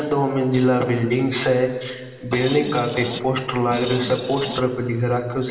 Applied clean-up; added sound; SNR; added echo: none; Screech; 11 dB; reverberation time 2.4 s.